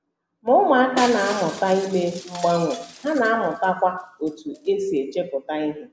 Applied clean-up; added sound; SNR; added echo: none; Shatter; 15 dB; none.